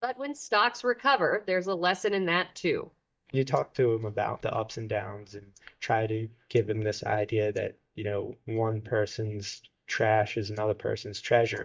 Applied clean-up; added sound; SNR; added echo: neural mask model DeepFilterNet 3.